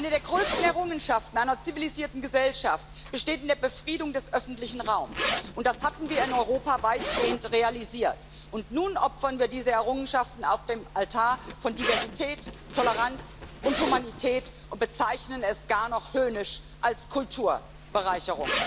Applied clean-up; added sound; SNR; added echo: none; Zipper (clothing); 8 dB; none.